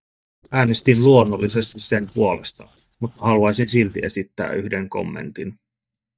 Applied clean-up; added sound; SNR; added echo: neural mask model DeepFilterNet 3.